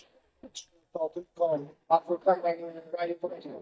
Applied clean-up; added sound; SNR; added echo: neural mask model DeepFilterNet 3.